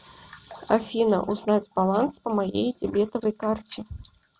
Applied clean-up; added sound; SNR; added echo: none; none; none; none.